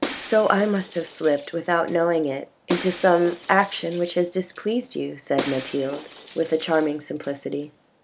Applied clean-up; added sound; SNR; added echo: none; Shatter; 14 dB; none.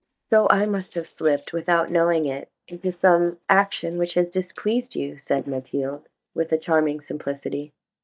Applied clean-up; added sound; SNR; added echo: neural mask model DeepFilterNet 3.